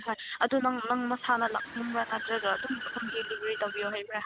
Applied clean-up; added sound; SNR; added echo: none; Accelerating, revving, vroom / Car; 9 dB; none.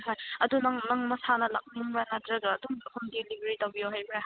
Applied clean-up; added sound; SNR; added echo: none; none; none; none.